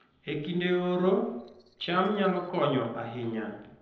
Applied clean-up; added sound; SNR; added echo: neural separator model SepFormer DNS4.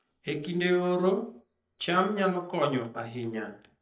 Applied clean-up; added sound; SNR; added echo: neural mask model DeepFilterNet 3.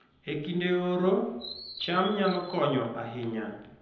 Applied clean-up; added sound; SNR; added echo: none; Chirp, tweet; 13 dB; reverberation time 0.8 s.